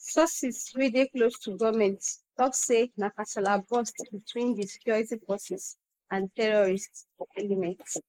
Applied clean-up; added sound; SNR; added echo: neural mask model Resemble Enhance denoiser.